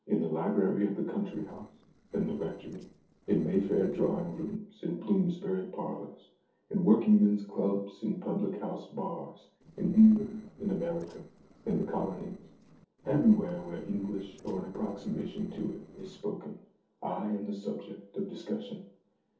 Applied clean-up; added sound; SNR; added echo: neural separator model SepFormer DNS4.